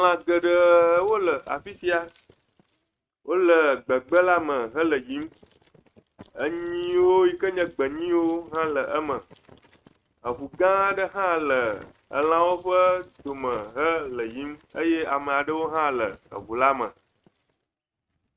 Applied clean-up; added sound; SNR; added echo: neural mask model RNNoise.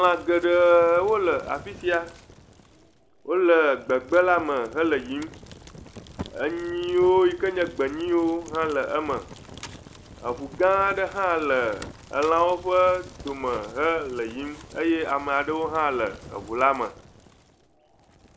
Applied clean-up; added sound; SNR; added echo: none; Fire; 19 dB; none.